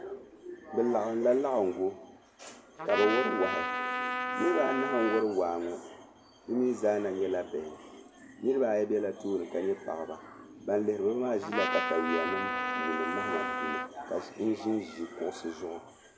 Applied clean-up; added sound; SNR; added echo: none; Trumpet; 2 dB; none.